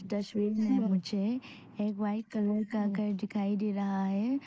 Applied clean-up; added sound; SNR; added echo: neural mask model Resemble Enhance denoiser.